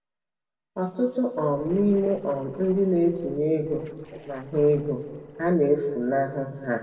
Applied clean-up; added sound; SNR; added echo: neural separator model SepFormer DNS4.